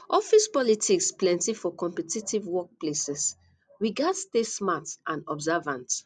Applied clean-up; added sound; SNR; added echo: none; none; none; none.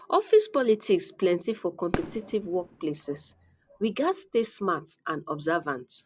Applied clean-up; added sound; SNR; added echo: none; Fireworks; 14 dB; none.